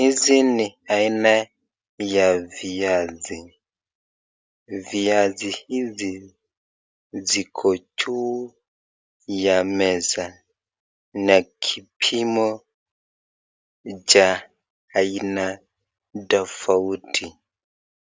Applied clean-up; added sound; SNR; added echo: none; none; none; none.